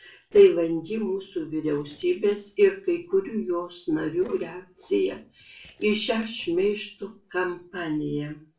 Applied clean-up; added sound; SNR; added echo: neural separator model SepFormer DNS4.